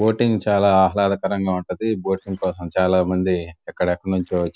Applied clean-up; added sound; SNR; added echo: neural separator model SepFormer DNS4.